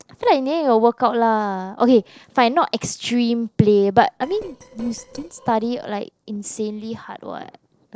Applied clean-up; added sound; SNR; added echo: neural separator model SepFormer DNS4.